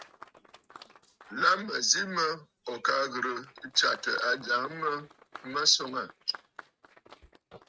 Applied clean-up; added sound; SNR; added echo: neural mask model RNNoise.